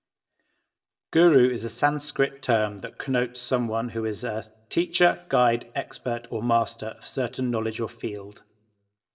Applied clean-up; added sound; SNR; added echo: none; none; none; reverberation time 0.4 s.